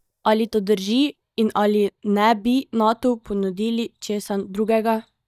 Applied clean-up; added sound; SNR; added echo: neural mask model DeepFilterNet 3.